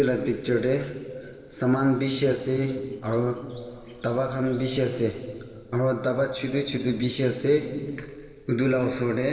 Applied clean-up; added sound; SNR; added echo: neural separator model SepFormer DNS4.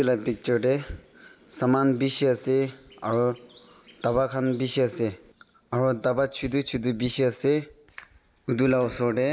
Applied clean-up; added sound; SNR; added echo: none; none; none; none.